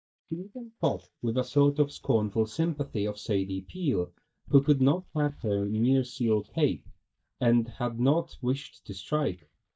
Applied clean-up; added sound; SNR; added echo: neural mask model DeepFilterNet 3.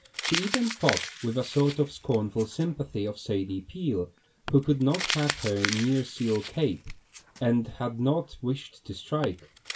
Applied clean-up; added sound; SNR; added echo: none; Crumpling, crinkling; 9 dB; reverberation time 0.2 s.